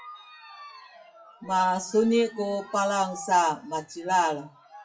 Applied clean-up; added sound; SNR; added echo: classical method WPE with log-MMSE.